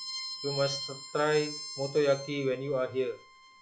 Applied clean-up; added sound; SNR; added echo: classical method log-MMSE.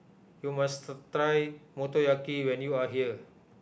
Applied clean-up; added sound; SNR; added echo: none; none; none; none.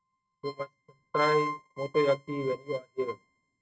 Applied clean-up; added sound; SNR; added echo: neural mask model RNNoise.